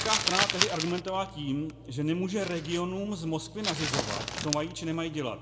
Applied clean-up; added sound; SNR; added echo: none; Crumpling, crinkling; 2 dB; reverberation time 0.5 s.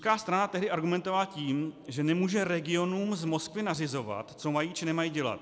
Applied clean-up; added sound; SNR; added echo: none; none; none; none.